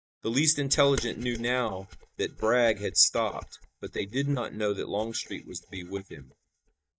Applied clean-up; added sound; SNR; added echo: neural mask model DeepFilterNet 3.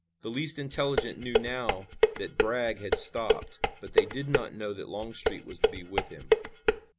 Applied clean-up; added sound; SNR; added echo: none; Dishes, pots, and pans; -4 dB; none.